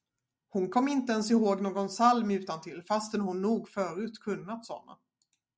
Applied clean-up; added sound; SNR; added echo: none; none; none; none.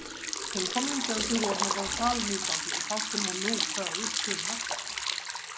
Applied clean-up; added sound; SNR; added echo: none; Liquid; -3 dB; none.